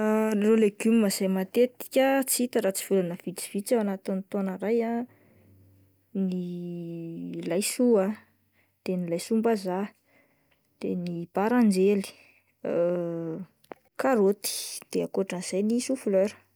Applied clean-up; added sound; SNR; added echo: none; none; none; none.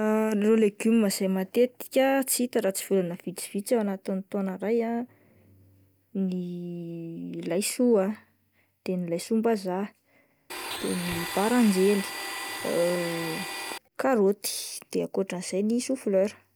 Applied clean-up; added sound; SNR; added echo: none; Domestic sounds, home sounds; 8 dB; none.